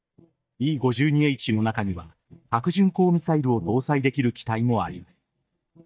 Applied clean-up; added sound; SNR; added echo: neural mask model DeepFilterNet 3.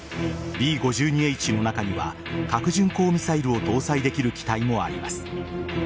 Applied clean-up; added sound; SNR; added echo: none; Piano; 20 dB; none.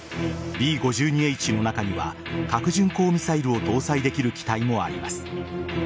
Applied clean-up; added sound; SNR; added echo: none; none; none; none.